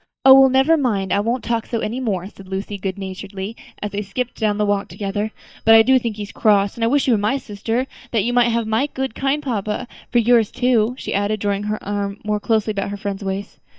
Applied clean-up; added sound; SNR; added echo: neural mask model DeepFilterNet 3.